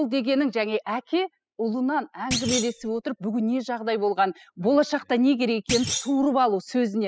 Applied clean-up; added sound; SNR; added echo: classical method spectral subtraction.